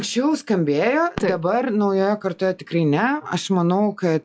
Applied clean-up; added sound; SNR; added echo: classical method log-MMSE.